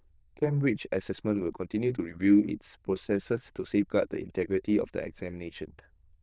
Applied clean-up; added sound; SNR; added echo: neural diffusion model UNIVERSE++.